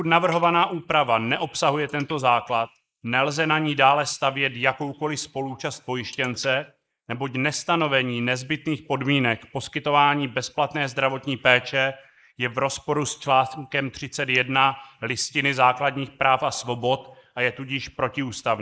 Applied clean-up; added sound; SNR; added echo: neural mask model Resemble Enhance denoiser.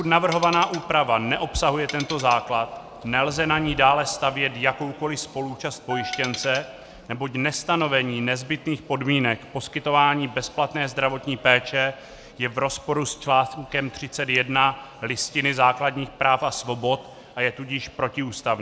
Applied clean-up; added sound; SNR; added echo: none; Piano + Tools; 12 dB; none.